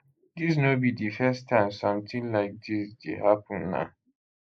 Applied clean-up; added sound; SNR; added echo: neural mask model Resemble Enhance denoiser.